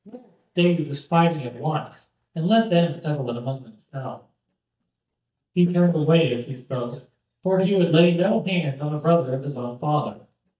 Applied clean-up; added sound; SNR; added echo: neural mask model DeepFilterNet 3.